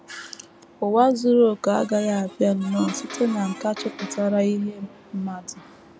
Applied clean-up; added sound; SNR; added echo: none; Electric guitar + Harmonica; 15 dB; none.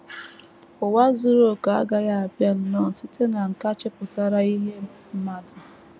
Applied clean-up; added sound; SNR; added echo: none; none; none; none.